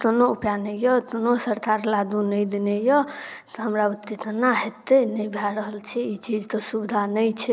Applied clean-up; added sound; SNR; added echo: none; none; none; none.